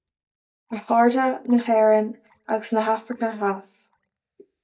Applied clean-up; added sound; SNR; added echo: neural mask model DeepFilterNet 3.